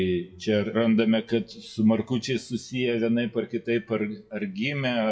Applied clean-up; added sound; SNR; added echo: classical method WPE with log-MMSE.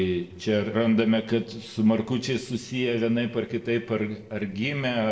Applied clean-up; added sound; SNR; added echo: neural separator model SepFormer DNS4.